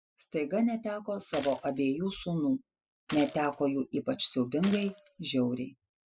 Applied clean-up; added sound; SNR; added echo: classical method spectral subtraction.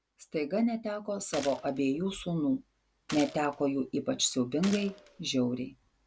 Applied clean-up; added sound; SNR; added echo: none; Gunshot, gunfire; 15 dB; none.